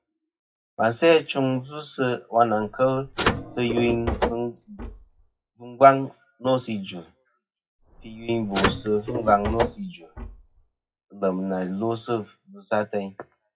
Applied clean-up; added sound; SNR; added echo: classical method WPE with log-MMSE.